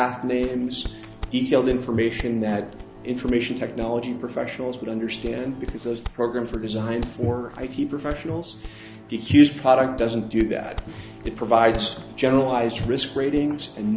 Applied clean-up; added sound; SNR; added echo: none; Walk, footsteps + Musical instrument; 14 dB; none.